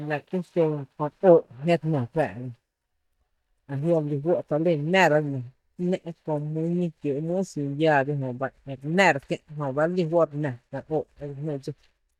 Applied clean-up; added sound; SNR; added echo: neural mask model DeepFilterNet 3.